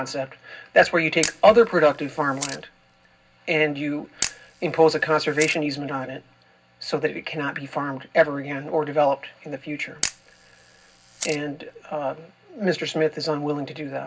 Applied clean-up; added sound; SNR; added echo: none; Camera; 12 dB; reverberation time 0.4 s.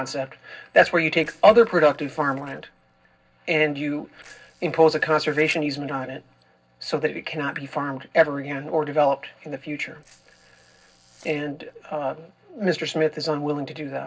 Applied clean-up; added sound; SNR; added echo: neural separator model SepFormer DNS4.